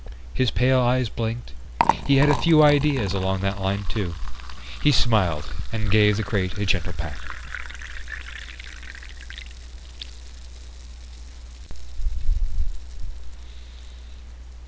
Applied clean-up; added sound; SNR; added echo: none; Liquid; 12 dB; none.